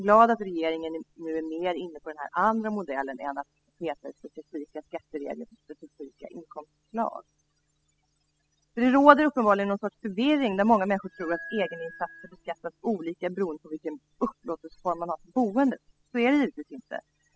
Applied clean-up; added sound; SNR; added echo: classical method spectral subtraction.